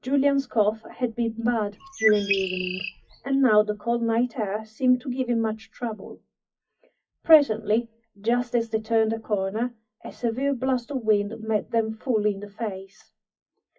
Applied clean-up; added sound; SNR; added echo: classical method WPE with log-MMSE.